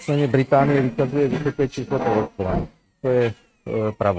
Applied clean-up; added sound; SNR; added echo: neural mask model RNNoise.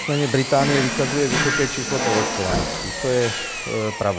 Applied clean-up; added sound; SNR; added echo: none; Engine + Drawer open or close; 2 dB; none.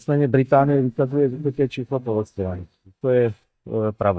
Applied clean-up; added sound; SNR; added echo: neural mask model DeepFilterNet 3.